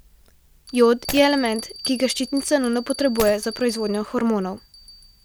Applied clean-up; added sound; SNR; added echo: none; Bell + Shatter; 14 dB; none.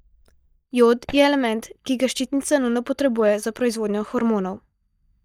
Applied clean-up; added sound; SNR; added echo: neural mask model DeepFilterNet 3.